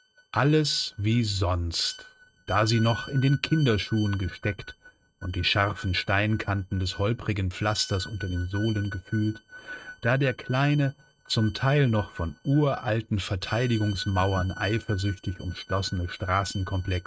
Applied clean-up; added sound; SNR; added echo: neural mask model RNNoise.